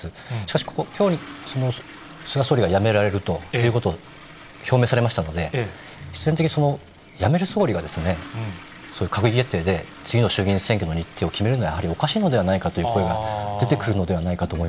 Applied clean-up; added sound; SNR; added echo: none; Toilet flush; 19 dB; none.